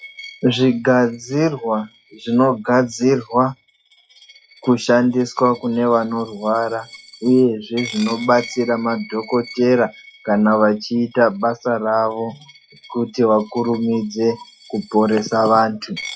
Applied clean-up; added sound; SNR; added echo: classical method log-MMSE.